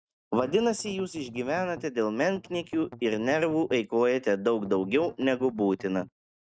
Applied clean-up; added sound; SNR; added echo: neural mask model RNNoise.